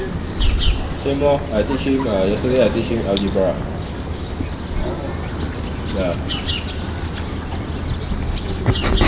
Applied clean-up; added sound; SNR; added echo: none; Bird vocalization, bird call, bird song; -2 dB; reverberation time 1.6 s.